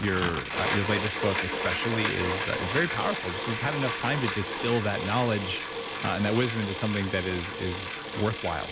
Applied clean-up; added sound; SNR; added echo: none; Bicycle; -2 dB; none.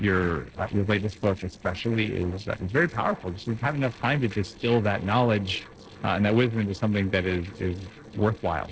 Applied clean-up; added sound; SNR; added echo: neural separator model SepFormer DNS4.